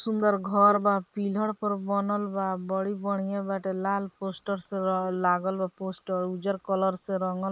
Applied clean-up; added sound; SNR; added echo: neural mask model Resemble Enhance denoiser.